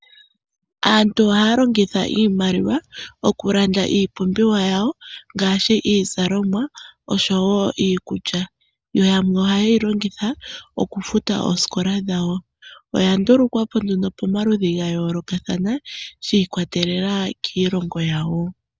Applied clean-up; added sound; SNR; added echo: none; none; none; none.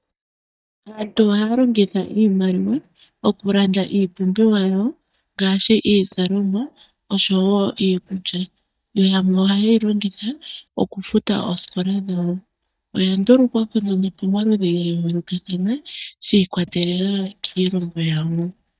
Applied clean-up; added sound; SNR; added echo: neural mask model DeepFilterNet 3.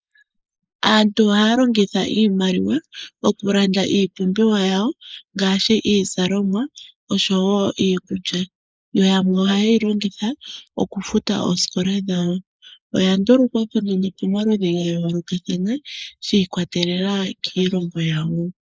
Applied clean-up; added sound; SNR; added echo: neural mask model Resemble Enhance denoiser.